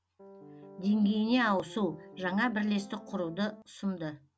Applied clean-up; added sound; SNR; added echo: none; Piano; 19 dB; none.